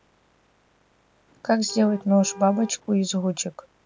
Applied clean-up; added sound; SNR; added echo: none; Car; 19 dB; none.